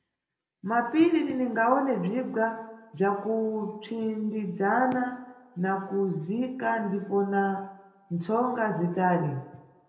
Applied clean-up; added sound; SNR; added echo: none; none; none; reverberation time 0.9 s.